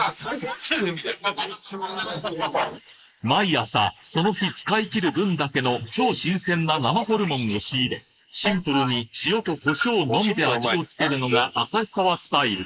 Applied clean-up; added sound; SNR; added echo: neural mask model Resemble Enhance denoiser.